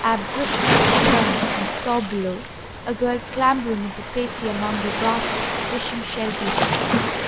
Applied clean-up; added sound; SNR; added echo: none; Waves, surf; -2 dB; none.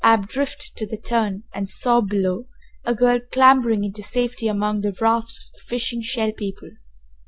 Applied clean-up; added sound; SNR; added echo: none; none; none; none.